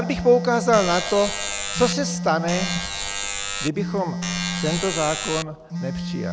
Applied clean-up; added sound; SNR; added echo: none; Alarm + Telephone; 4 dB; none.